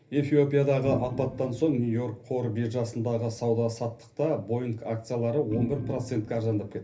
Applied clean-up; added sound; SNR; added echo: none; Organ; 8 dB; reverberation time 0.3 s.